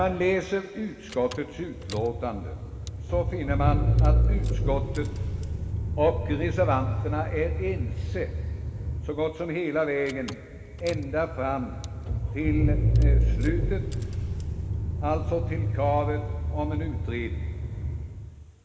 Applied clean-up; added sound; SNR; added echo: none; Engine / Car; -3 dB; reverberation time 2.5 s.